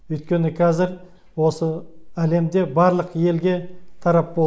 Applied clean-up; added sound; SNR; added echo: none; none; none; none.